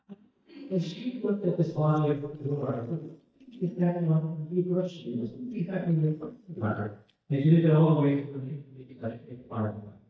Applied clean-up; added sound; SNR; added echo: neural mask model DeepFilterNet 3.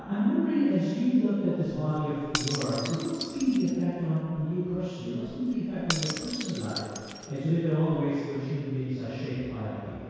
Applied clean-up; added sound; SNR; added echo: none; Shatter / Crushing; 11 dB; reverberation time 2.0 s.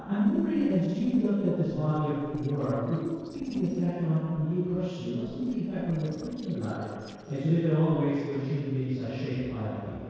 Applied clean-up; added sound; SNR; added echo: neural separator model SepFormer DNS4.